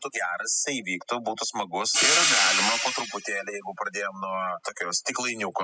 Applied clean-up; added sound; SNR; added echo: classical method spectral subtraction.